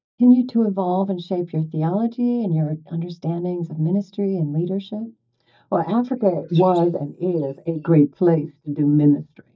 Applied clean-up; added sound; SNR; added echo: neural mask model DeepFilterNet 3.